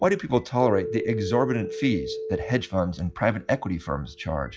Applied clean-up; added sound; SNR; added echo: classical method log-MMSE.